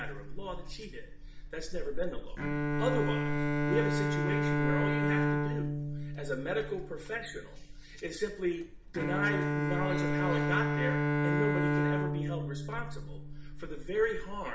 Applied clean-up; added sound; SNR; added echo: none; Bowed string instrument; -3 dB; reverberation time 0.6 s.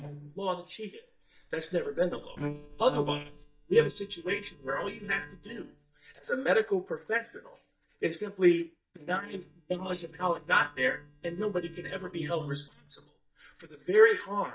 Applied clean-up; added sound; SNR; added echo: neural mask model DeepFilterNet 3.